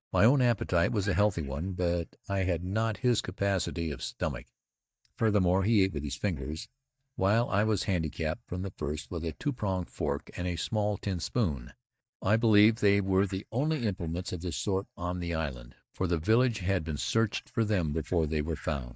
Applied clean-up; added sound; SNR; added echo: neural mask model DeepFilterNet 3.